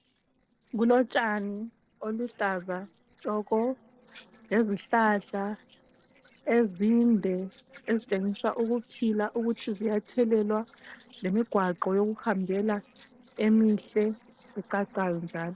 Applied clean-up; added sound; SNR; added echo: neural separator model SepFormer DNS4.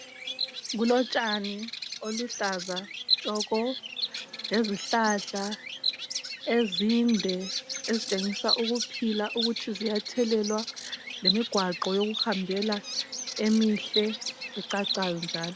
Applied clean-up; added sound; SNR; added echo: none; Bird vocalization, bird call, bird song; 5 dB; none.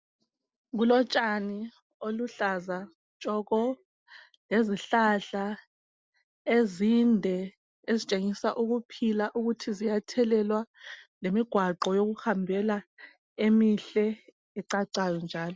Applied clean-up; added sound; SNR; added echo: none; none; none; none.